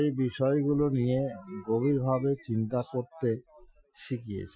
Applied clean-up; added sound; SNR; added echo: classical method Wiener filter.